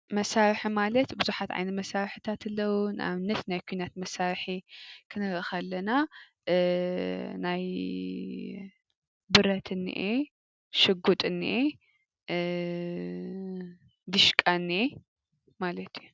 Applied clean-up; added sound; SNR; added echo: none; none; none; none.